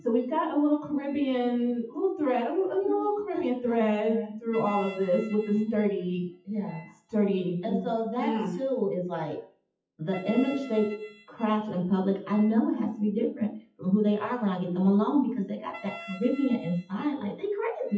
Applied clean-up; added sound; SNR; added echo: classical method WPE with log-MMSE.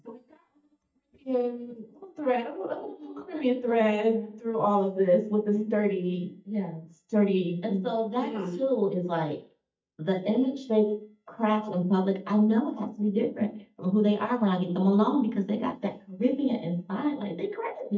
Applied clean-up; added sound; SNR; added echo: neural mask model DeepFilterNet 3.